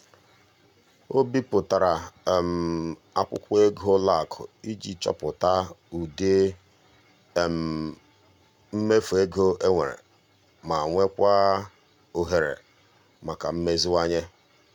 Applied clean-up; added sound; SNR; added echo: none; none; none; none.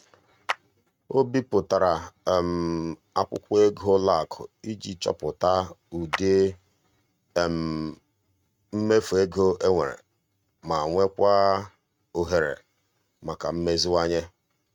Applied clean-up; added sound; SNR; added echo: neural mask model RNNoise.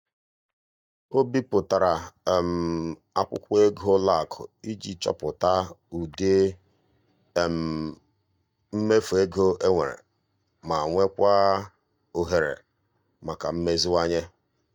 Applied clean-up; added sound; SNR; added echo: neural mask model DeepFilterNet 3.